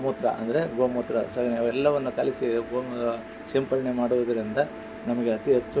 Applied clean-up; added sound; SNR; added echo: none; Wind instrument, woodwind instrument; 17 dB; none.